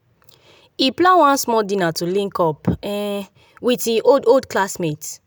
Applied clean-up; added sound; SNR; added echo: none; none; none; none.